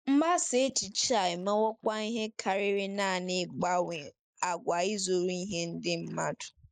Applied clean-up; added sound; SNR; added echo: neural mask model Resemble Enhance denoiser.